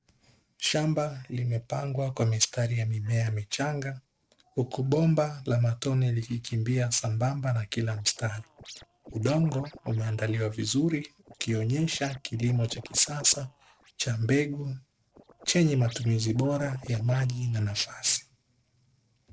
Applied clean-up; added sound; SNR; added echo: neural separator model SepFormer DNS4.